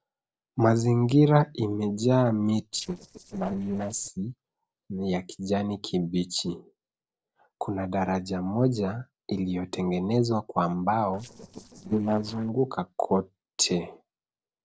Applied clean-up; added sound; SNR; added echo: neural separator model SepFormer DNS4.